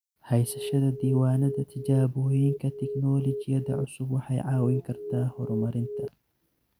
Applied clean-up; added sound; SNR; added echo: none; Alarm; 9 dB; none.